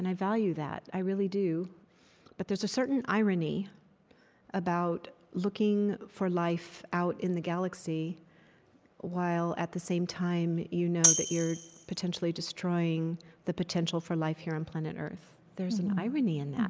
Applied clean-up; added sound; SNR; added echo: none; Tambourine; -3 dB; none.